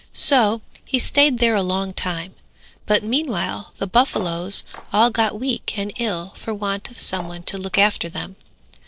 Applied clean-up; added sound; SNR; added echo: neural separator model SepFormer DNS4.